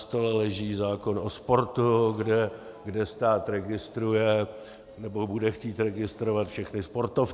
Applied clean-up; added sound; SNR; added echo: none; none; none; none.